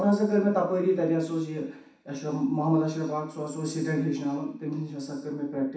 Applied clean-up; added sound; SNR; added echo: none; none; none; reverberation time 0.7 s.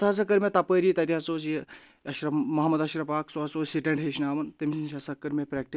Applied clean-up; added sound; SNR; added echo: none; none; none; none.